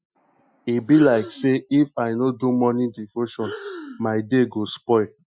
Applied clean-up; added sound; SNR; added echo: classical method Wiener filter.